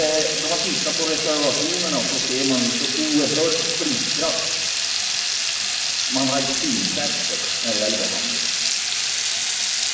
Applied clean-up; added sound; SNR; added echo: none; Water tap, faucet / Liquid; -4 dB; reverberation time 1.2 s.